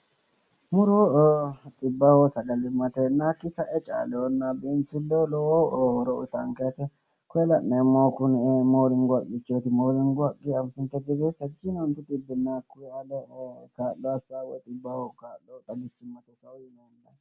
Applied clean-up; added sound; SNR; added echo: none; none; none; none.